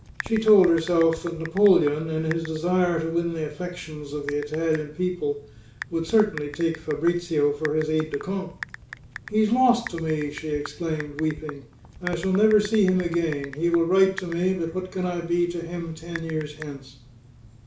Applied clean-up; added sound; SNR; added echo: none; Typing; 17 dB; reverberation time 0.5 s.